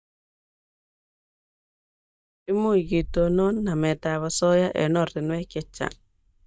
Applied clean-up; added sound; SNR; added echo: neural mask model DeepFilterNet 3.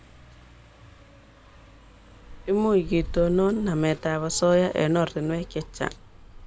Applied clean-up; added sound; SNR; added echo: none; Car passing by; 15 dB; none.